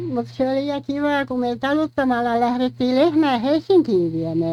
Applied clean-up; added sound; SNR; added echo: neural mask model RNNoise.